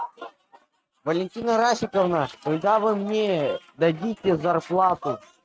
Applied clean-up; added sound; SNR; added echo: neural mask model RNNoise.